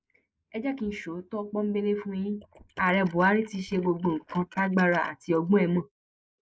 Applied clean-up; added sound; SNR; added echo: neural mask model Resemble Enhance denoiser.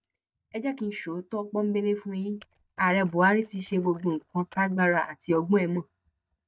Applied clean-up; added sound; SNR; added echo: neural mask model DeepFilterNet 3.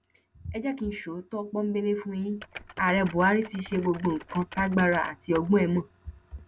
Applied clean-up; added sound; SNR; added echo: none; Typing; 17 dB; none.